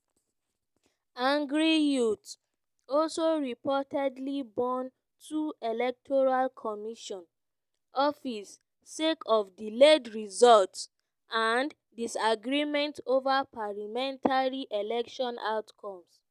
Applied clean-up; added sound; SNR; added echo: none; none; none; none.